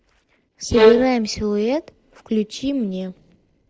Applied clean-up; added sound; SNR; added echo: neural separator model SepFormer DNS4.